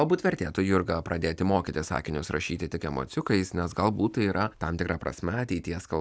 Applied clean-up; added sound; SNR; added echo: none; none; none; none.